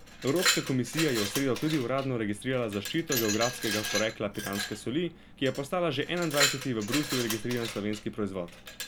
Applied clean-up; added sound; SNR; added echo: none; Glass; 5 dB; none.